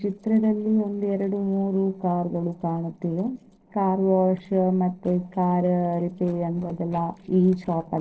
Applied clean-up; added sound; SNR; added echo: neural separator model SepFormer DNS4.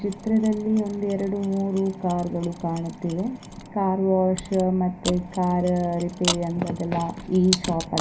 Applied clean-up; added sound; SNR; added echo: none; Mechanisms; 12 dB; reverberation time 0.5 s.